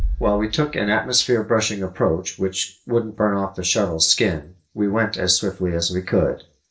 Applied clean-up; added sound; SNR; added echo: none; Bass drum; 13 dB; reverberation time 0.3 s.